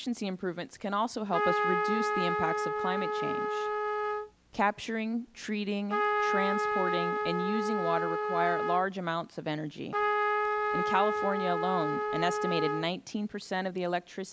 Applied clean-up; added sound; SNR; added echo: none; Trumpet; -2 dB; none.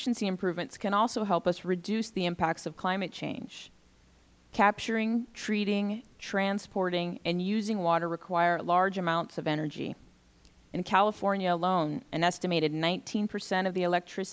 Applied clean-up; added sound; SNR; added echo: none; none; none; none.